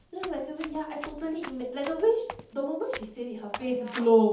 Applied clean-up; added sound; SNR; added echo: none; Run; 15 dB; reverberation time 0.6 s.